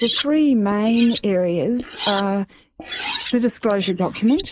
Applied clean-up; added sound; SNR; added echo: neural mask model Resemble Enhance denoiser.